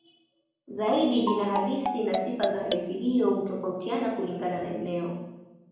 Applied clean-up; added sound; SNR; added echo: none; Marimba, xylophone; 4 dB; reverberation time 0.9 s.